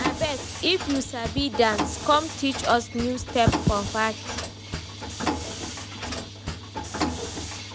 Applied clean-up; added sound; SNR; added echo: none; Mechanisms; 5 dB; none.